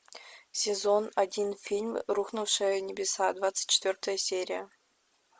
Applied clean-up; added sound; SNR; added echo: none; none; none; none.